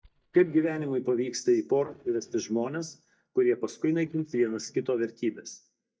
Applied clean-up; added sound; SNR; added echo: neural mask model DeepFilterNet 3.